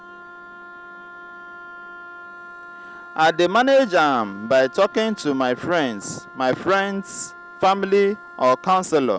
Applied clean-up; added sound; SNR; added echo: none; Wind instrument, woodwind instrument; 18 dB; none.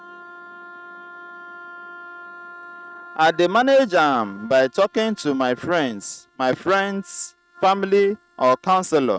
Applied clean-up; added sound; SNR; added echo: neural mask model RNNoise.